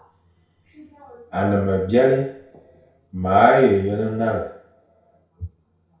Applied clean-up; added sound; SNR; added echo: none; none; none; reverberation time 0.6 s.